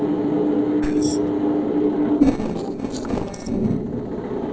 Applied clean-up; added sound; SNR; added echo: neural separator model SepFormer DNS4.